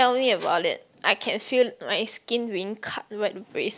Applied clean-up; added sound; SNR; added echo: none; none; none; none.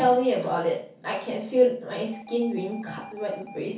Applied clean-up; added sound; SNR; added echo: none; Alarm; 19 dB; reverberation time 0.6 s.